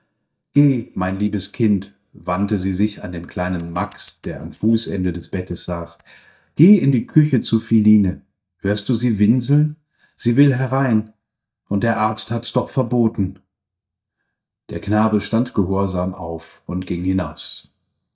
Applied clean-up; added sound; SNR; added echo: neural mask model DeepFilterNet 3.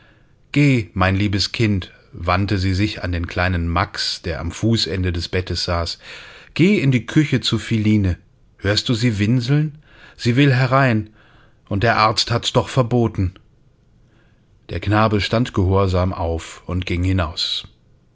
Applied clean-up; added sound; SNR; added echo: none; none; none; none.